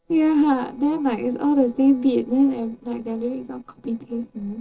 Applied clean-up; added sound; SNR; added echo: neural separator model SepFormer DNS4.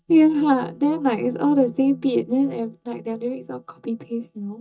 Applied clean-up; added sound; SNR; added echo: neural mask model DeepFilterNet 3.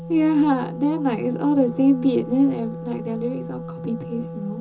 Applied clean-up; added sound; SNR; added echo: none; Wind instrument, woodwind instrument; 11 dB; reverberation time 0.2 s.